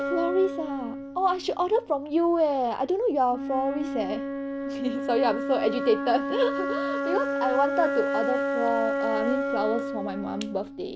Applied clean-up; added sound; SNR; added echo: none; Wind instrument, woodwind instrument; 3 dB; none.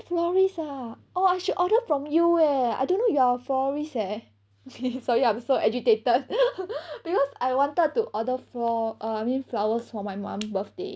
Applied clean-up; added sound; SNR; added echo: none; none; none; none.